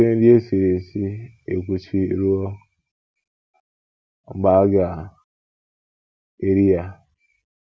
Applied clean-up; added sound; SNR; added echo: none; none; none; none.